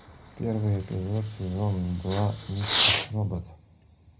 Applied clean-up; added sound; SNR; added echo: none; Fireworks; 3 dB; reverberation time 0.4 s.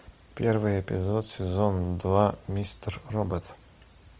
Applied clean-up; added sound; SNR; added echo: none; none; none; none.